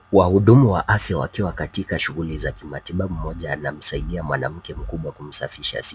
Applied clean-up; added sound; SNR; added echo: none; none; none; none.